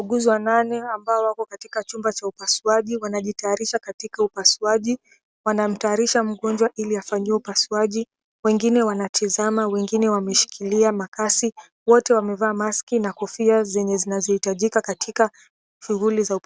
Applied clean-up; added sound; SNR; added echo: none; none; none; none.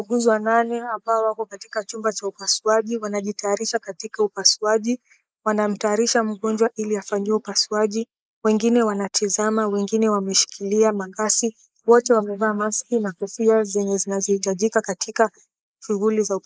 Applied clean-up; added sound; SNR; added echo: neural mask model Resemble Enhance denoiser.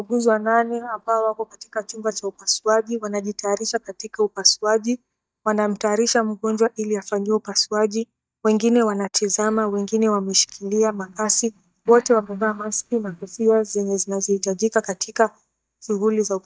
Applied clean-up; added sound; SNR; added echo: neural mask model DeepFilterNet 3.